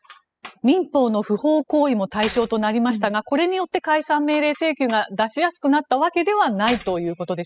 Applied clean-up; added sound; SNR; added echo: classical method spectral subtraction.